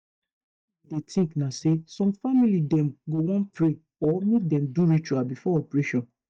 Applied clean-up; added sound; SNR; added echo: neural mask model DeepFilterNet 3.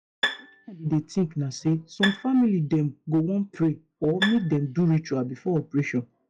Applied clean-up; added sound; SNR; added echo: classical method log-MMSE.